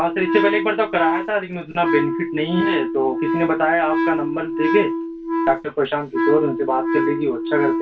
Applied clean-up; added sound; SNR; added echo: none; Wind instrument, woodwind instrument; 1 dB; reverberation time 0.2 s.